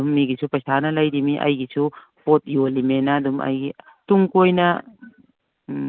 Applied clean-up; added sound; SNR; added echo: none; none; none; none.